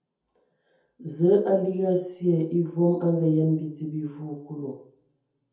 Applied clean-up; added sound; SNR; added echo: none; none; none; reverberation time 0.5 s.